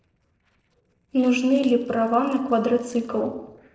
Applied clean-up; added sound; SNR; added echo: neural separator model SepFormer DNS4.